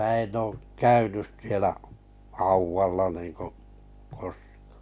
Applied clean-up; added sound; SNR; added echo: none; none; none; none.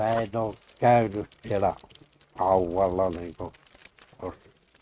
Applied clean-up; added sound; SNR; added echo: neural mask model RNNoise.